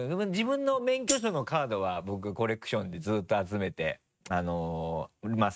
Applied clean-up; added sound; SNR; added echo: neural mask model RNNoise.